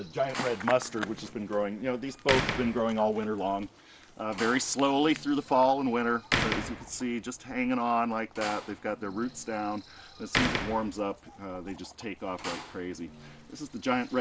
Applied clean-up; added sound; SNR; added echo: none; Slam; 8 dB; none.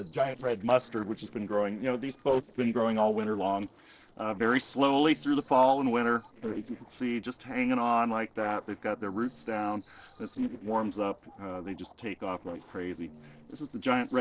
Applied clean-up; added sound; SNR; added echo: neural separator model SepFormer DNS4.